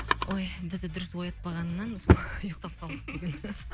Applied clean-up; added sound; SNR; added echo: none; Drawer open or close; -3 dB; none.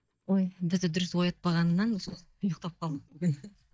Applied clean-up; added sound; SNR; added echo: neural mask model DeepFilterNet 3.